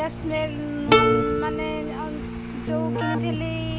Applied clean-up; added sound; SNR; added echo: none; Plucked string instrument + Keyboard (musical); -5 dB; none.